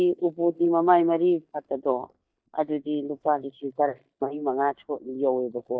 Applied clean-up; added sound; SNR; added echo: neural mask model DeepFilterNet 3.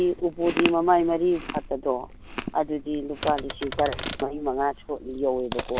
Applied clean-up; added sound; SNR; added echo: none; Chewing, mastication + Typewriter; 9 dB; none.